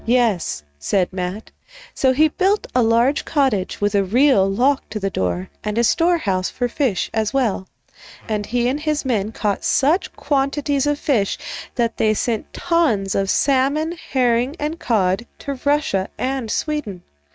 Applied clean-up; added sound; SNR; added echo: neural mask model RNNoise.